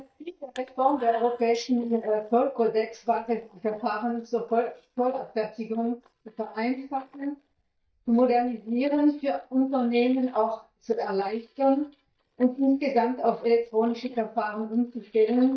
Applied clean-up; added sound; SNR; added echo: neural mask model DeepFilterNet 3.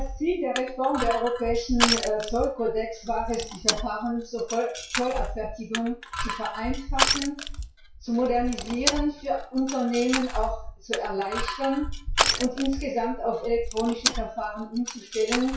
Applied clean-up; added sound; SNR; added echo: classical method WPE with log-MMSE.